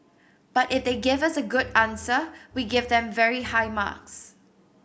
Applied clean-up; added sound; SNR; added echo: none; Bowed string instrument; 18 dB; none.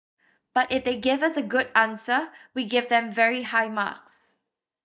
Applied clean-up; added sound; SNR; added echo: neural mask model DeepFilterNet 3.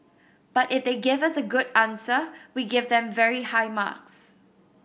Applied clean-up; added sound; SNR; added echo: none; none; none; none.